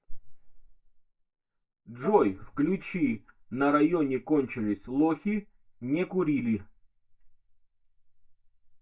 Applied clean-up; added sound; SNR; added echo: neural mask model DeepFilterNet 3.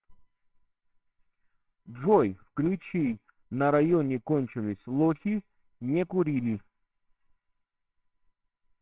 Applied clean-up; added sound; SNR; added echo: neural separator model SepFormer WHAMR!.